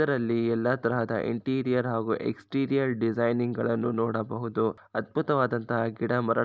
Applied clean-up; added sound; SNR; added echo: none; none; none; none.